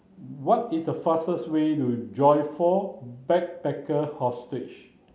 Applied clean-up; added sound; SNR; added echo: none; none; none; none.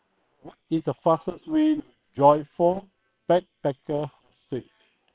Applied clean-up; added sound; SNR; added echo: neural separator model SepFormer WHAM!.